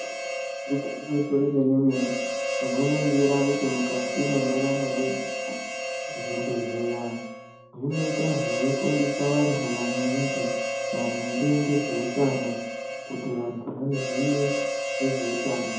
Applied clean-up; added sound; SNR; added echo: none; Harmonica; 3 dB; reverberation time 1.2 s.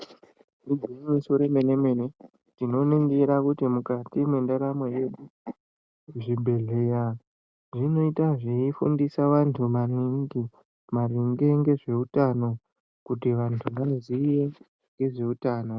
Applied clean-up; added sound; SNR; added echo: none; none; none; none.